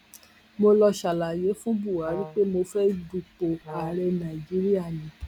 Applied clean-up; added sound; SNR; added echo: none; Brass instrument; 13 dB; none.